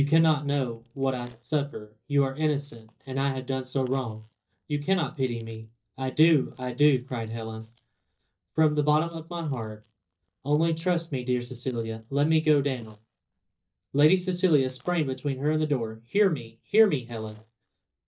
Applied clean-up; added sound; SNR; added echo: neural mask model DeepFilterNet 3.